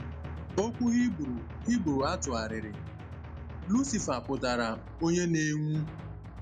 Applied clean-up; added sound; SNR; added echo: none; Drum; 10 dB; none.